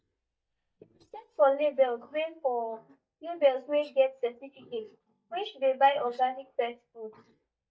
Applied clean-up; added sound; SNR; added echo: neural mask model DeepFilterNet 3.